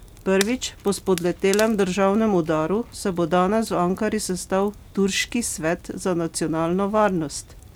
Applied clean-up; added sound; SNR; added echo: none; Crackle; 18 dB; none.